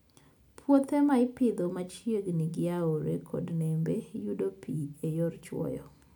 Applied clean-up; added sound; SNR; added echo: none; none; none; none.